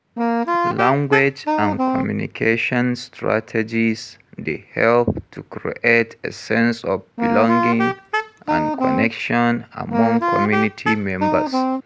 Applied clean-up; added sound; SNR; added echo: none; Wind instrument, woodwind instrument; 0 dB; none.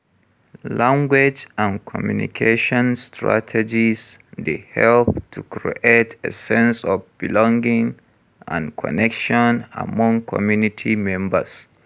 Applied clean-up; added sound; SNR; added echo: none; none; none; none.